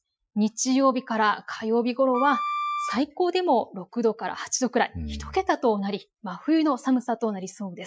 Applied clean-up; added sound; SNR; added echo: classical method Wiener filter.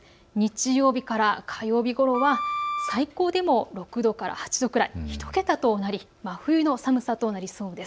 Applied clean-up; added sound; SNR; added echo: none; Wind instrument, woodwind instrument; 6 dB; none.